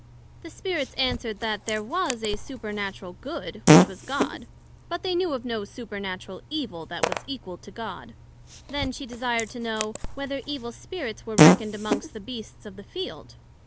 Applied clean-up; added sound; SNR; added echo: none; Fart; -4 dB; none.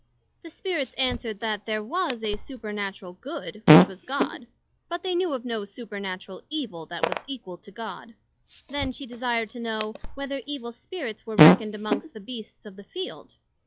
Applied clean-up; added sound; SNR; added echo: classical method log-MMSE.